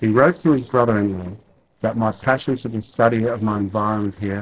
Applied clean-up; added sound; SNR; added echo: neural separator model SepFormer DNS4.